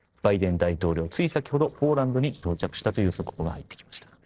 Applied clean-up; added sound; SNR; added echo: neural separator model SepFormer DNS4.